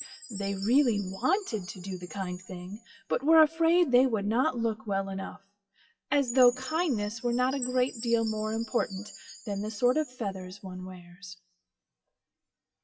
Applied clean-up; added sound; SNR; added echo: classical method WPE with log-MMSE.